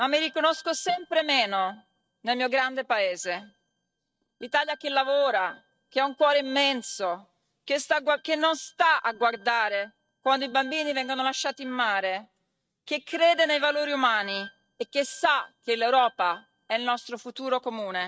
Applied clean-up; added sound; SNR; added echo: neural mask model RNNoise.